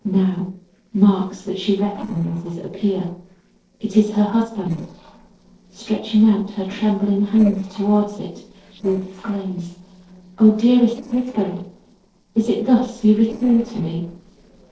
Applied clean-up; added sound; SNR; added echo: neural separator model SepFormer DNS4.